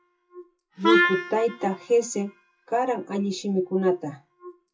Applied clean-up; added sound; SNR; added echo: classical method WPE with log-MMSE.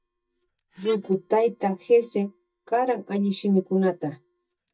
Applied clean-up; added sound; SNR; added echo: neural mask model DeepFilterNet 3.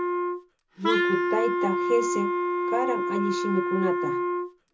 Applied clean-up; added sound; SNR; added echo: none; Wind instrument, woodwind instrument; -3 dB; reverberation time 0.2 s.